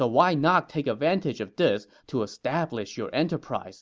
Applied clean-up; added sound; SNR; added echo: none; none; none; none.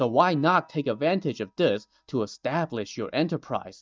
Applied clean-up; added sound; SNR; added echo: neural mask model DeepFilterNet 3.